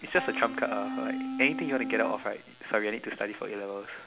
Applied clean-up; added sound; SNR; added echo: none; Electric guitar / Bass guitar; 4 dB; none.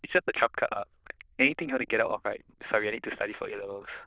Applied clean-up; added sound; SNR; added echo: neural diffusion model UNIVERSE++.